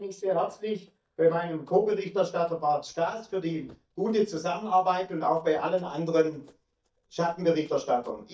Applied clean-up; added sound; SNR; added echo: neural mask model DeepFilterNet 3.